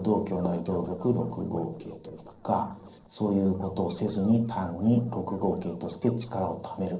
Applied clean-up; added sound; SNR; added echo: neural separator model SepFormer DNS4.